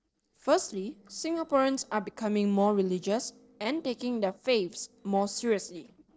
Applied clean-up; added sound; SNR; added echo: neural separator model SepFormer DNS4.